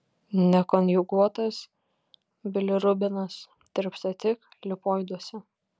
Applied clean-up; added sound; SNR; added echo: none; none; none; none.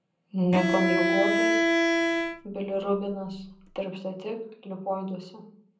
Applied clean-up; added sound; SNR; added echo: none; Bowed string instrument; -4 dB; reverberation time 0.6 s.